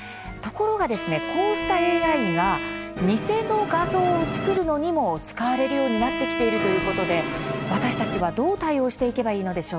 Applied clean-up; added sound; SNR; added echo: none; Bowed string instrument + Musical instrument; 4 dB; none.